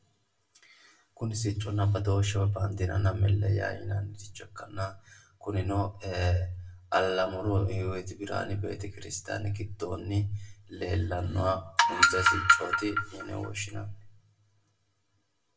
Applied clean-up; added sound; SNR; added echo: none; none; none; reverberation time 0.1 s.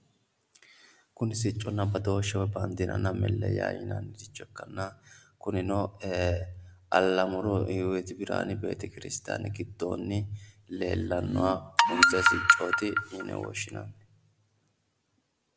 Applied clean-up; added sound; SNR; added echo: none; none; none; none.